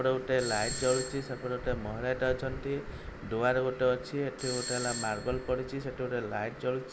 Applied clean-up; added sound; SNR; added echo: none; Doorbell; 10 dB; none.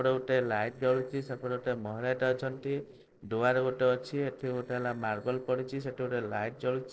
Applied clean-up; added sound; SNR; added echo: neural separator model SepFormer DNS4.